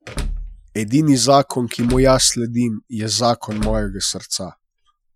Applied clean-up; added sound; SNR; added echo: classical method Wiener filter.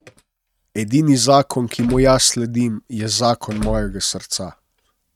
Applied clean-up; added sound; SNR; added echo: neural mask model RNNoise.